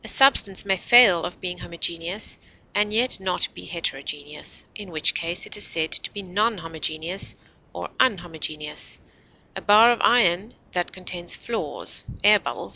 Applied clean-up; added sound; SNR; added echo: none; none; none; none.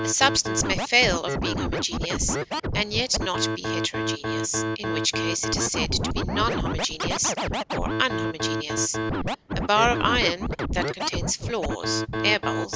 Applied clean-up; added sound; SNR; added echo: none; Scratching (performance technique); 0 dB; none.